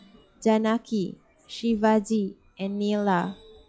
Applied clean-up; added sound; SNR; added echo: classical method log-MMSE.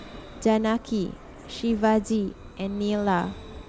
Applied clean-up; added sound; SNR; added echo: none; Vehicle; 16 dB; none.